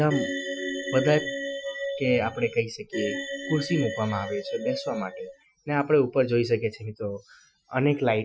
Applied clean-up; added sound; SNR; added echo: classical method Wiener filter.